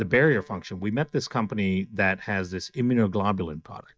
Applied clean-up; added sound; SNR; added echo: neural mask model DeepFilterNet 3.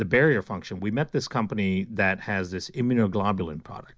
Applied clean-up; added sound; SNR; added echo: none; none; none; none.